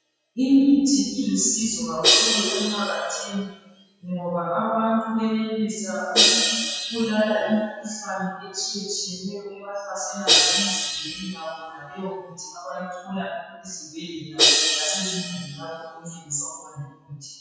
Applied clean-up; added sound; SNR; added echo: classical method WPE with log-MMSE.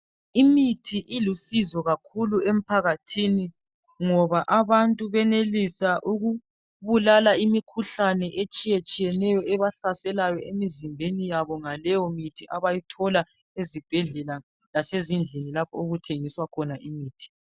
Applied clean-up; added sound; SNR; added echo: none; none; none; none.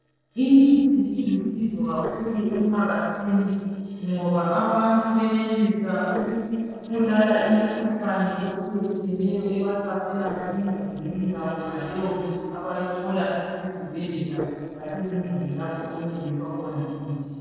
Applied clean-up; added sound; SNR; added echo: neural separator model SepFormer DNS4.